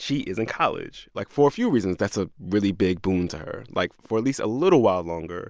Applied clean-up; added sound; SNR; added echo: none; none; none; none.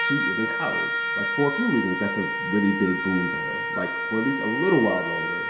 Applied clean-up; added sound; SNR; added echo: none; Trumpet; 1 dB; reverberation time 0.7 s.